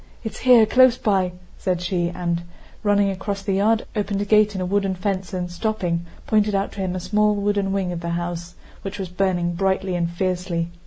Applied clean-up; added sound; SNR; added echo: none; none; none; none.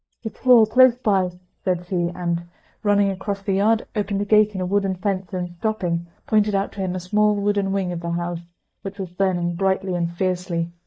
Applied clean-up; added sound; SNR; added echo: neural mask model DeepFilterNet 3.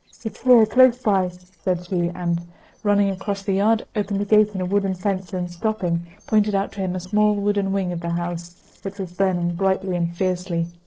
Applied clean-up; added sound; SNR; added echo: neural separator model SepFormer DNS4.